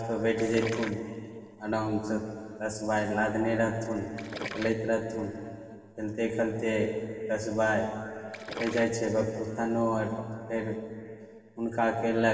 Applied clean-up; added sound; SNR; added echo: none; Gurgling; 16 dB; reverberation time 2.4 s.